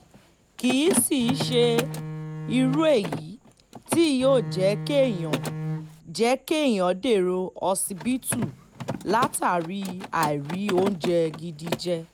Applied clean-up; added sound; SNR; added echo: none; Mechanisms + Bowed string instrument; 8 dB; none.